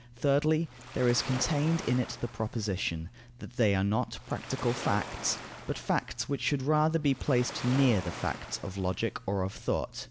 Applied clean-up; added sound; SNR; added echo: none; Waves, surf; 14 dB; none.